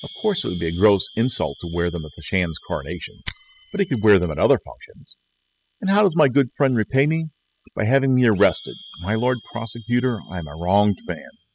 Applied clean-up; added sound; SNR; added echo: classical method spectral subtraction.